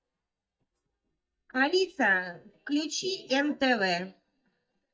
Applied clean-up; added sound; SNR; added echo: neural mask model DeepFilterNet 3.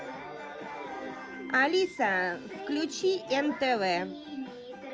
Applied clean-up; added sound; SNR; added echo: none; none; none; none.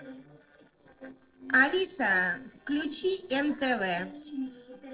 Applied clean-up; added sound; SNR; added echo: neural separator model SepFormer DNS4.